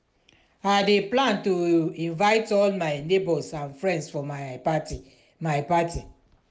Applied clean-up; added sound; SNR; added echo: none; none; none; none.